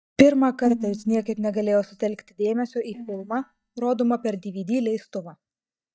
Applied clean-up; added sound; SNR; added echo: neural mask model DeepFilterNet 3.